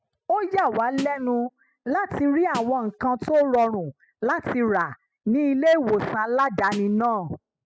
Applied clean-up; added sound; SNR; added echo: classical method spectral subtraction.